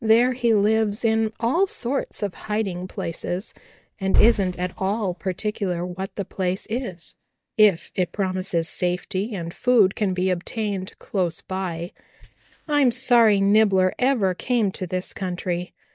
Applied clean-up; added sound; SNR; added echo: neural mask model DeepFilterNet 3.